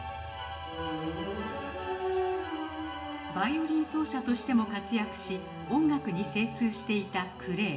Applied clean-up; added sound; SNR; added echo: none; none; none; reverberation time 2.2 s.